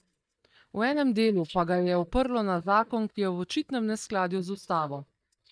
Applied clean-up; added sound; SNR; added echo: neural mask model DeepFilterNet 3.